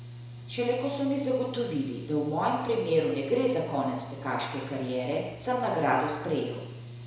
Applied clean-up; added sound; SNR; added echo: none; Mechanical fan / Engine; 13 dB; reverberation time 1.0 s.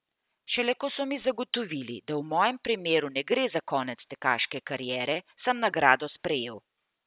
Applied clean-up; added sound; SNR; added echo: none; none; none; none.